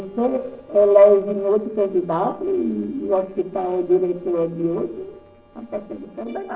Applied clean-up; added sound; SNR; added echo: neural separator model SepFormer DNS4.